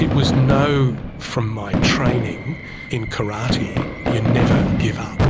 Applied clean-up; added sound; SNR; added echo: none; Fireworks; -1 dB; none.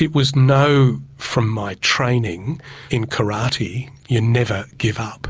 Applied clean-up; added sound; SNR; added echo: none; none; none; none.